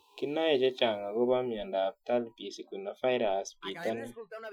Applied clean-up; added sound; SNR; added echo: classical method Wiener filter.